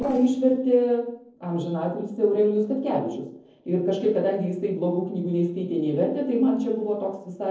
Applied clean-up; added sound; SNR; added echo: neural separator model SepFormer DNS4.